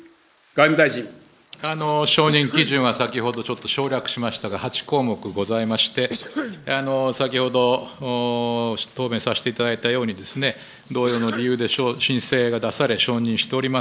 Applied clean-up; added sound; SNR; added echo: neural mask model Resemble Enhance denoiser.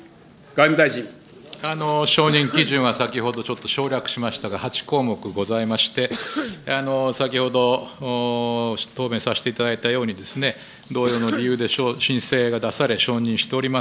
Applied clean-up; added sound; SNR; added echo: none; Cough; 10 dB; none.